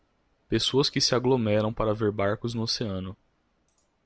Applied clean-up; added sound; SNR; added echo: none; none; none; none.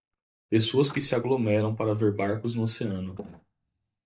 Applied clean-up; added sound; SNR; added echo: neural mask model DeepFilterNet 3.